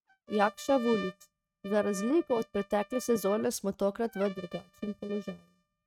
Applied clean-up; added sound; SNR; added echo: neural mask model RNNoise.